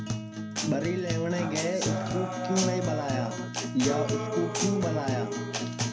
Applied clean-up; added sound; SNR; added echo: none; Acoustic guitar; 0 dB; reverberation time 0.3 s.